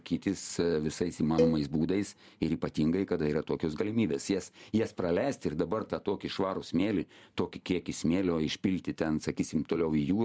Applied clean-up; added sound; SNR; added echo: none; Cowbell; 6 dB; none.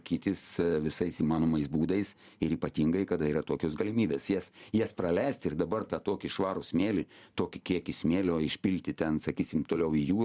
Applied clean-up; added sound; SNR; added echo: none; none; none; none.